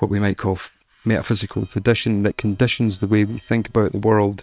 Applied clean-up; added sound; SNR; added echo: neural separator model SepFormer WHAM!.